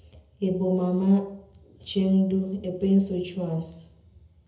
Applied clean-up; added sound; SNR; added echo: none; none; none; reverberation time 0.7 s.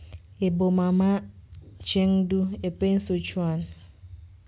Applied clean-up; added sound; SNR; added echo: none; none; none; none.